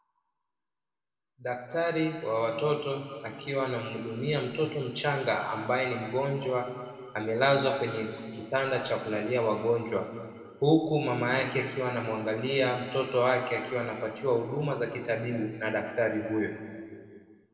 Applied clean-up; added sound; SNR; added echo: none; none; none; reverberation time 2.2 s.